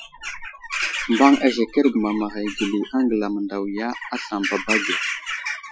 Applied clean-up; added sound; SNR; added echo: classical method Wiener filter.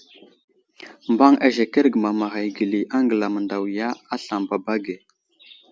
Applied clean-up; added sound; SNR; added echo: none; none; none; none.